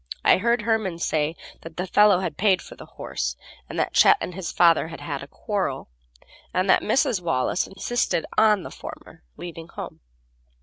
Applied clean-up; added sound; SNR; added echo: none; none; none; none.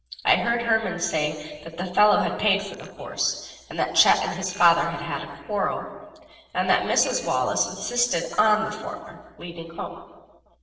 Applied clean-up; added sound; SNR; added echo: neural separator model SepFormer DNS4.